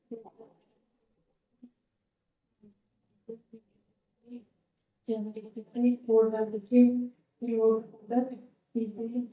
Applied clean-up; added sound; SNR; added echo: neural mask model DeepFilterNet 3.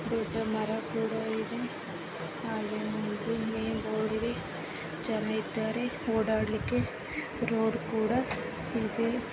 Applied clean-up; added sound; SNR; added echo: none; none; none; none.